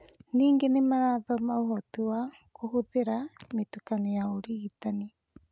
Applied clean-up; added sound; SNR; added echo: none; none; none; none.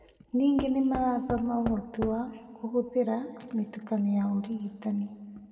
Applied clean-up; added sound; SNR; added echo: none; Knock / Wood; 11 dB; reverberation time 1.9 s.